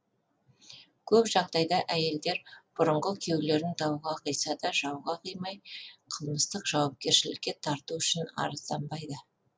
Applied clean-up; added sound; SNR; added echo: none; none; none; none.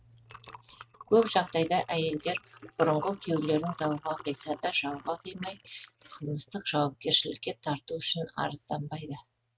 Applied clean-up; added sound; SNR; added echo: neural mask model RNNoise.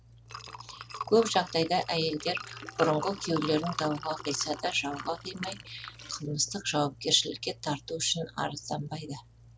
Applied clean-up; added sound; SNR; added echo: none; Liquid; 13 dB; none.